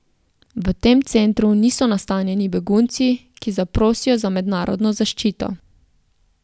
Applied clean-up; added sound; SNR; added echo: none; none; none; none.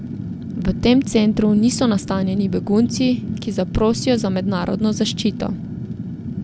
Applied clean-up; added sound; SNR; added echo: none; Fire; 8 dB; none.